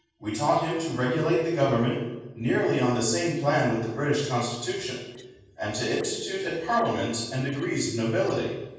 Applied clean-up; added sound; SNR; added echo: neural separator model SepFormer DNS4.